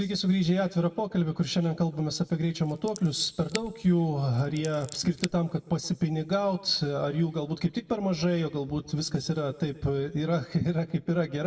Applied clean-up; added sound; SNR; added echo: none; Scissors; 16 dB; reverberation time 1.0 s.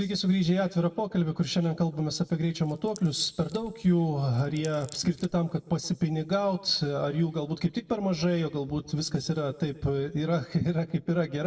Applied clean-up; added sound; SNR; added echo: neural separator model SepFormer DNS4.